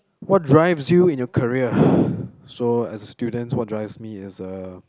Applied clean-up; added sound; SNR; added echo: none; none; none; none.